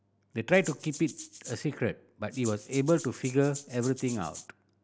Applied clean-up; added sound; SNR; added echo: none; Rattle (instrument); 15 dB; none.